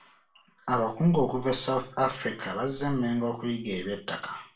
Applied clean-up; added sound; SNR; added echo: none; none; none; reverberation time 0.3 s.